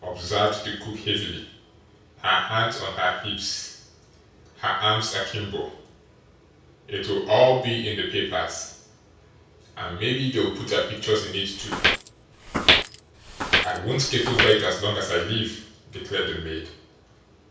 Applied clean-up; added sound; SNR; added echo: none; Walk, footsteps; -2 dB; reverberation time 0.6 s.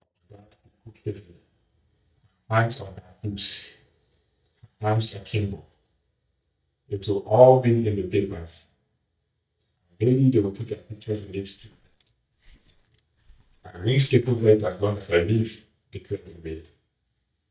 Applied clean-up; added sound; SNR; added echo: neural mask model DeepFilterNet 3.